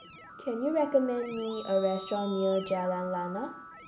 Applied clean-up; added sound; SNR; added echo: none; Keyboard (musical); 14 dB; none.